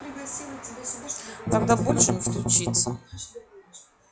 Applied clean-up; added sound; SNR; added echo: classical method log-MMSE.